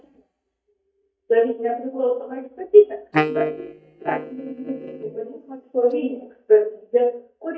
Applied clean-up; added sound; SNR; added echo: neural mask model DeepFilterNet 3.